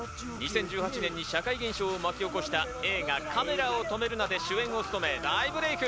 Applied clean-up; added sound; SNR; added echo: none; Insect; 14 dB; none.